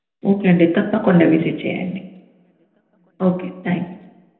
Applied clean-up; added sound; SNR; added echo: none; none; none; reverberation time 1.4 s.